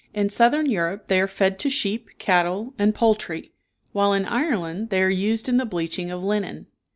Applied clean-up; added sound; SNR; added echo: none; none; none; none.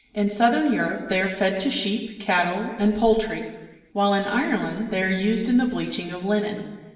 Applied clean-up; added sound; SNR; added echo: none; none; none; reverberation time 1.2 s.